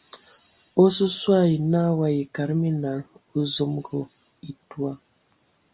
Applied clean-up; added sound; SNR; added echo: none; none; none; none.